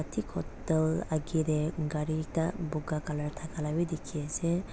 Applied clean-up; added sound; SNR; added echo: none; none; none; none.